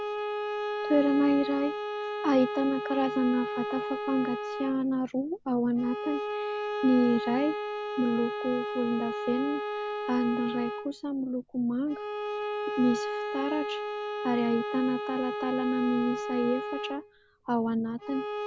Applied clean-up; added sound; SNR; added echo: none; Bowed string instrument; 4 dB; none.